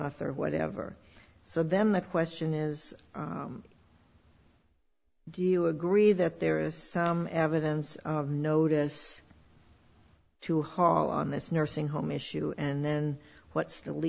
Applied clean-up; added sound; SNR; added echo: none; none; none; none.